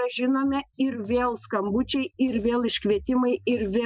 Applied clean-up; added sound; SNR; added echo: classical method Wiener filter.